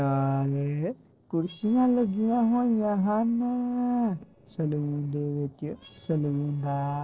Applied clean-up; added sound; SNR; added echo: neural separator model SepFormer DNS4.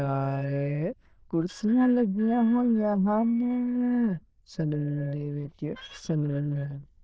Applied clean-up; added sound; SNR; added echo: neural diffusion model UNIVERSE++.